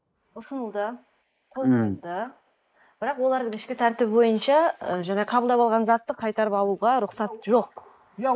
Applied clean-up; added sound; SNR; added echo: neural mask model Resemble Enhance denoiser.